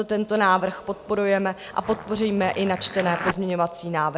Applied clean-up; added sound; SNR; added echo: none; Zipper (clothing); 10 dB; none.